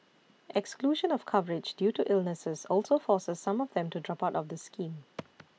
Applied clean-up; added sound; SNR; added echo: none; none; none; none.